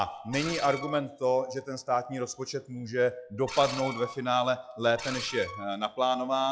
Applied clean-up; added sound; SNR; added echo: classical method log-MMSE.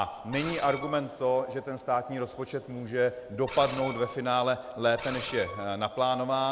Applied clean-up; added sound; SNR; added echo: none; Screech; 12 dB; none.